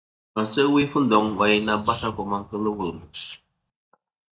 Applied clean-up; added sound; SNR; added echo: neural mask model DeepFilterNet 3.